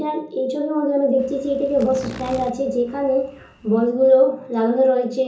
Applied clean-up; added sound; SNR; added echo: none; Insect; 19 dB; reverberation time 0.6 s.